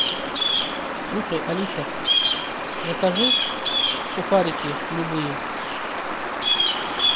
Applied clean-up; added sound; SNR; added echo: none; Bird vocalization, bird call, bird song; -5 dB; none.